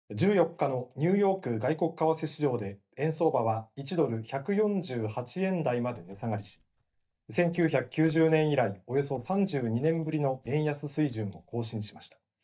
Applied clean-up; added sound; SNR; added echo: neural mask model DeepFilterNet 3.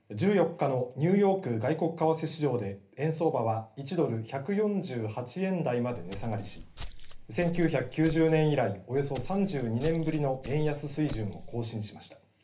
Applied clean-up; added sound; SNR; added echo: none; Walk, footsteps; 11 dB; reverberation time 0.3 s.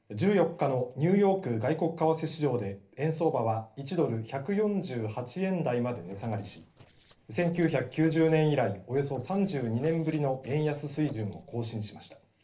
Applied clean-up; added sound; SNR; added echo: neural separator model SepFormer DNS4.